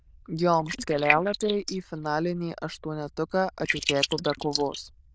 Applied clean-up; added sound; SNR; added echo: neural diffusion model UNIVERSE++.